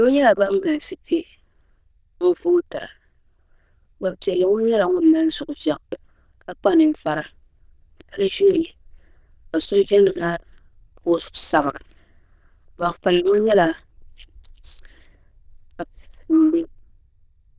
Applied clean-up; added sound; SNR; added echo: neural diffusion model UNIVERSE++.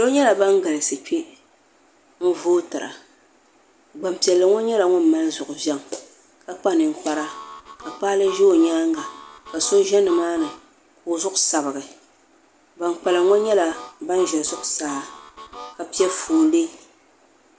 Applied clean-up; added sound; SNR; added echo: none; Harmonica; 16 dB; none.